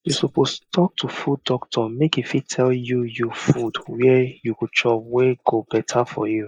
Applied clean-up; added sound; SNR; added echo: neural mask model Resemble Enhance denoiser.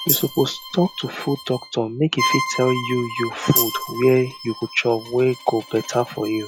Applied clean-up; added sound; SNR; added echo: classical method log-MMSE.